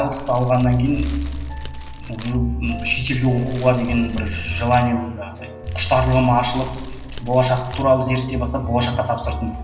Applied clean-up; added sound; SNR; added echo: none; Fire; 13 dB; reverberation time 2.5 s.